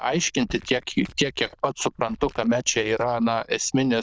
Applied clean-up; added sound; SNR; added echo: neural diffusion model UNIVERSE++.